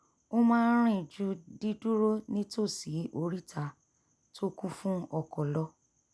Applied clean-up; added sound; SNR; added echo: none; none; none; none.